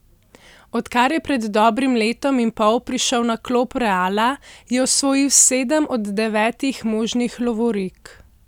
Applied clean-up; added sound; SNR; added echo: none; none; none; none.